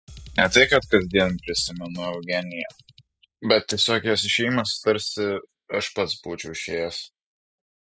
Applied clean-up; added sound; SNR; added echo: classical method spectral subtraction.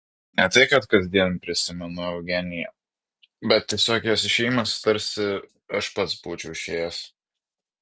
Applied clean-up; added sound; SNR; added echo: none; none; none; none.